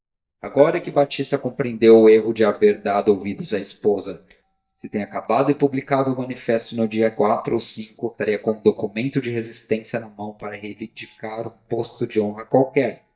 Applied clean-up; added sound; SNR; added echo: neural mask model DeepFilterNet 3.